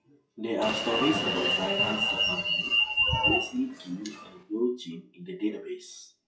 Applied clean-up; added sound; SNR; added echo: classical method WPE with log-MMSE.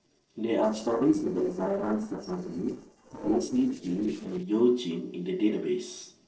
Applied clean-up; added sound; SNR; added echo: neural separator model SepFormer DNS4.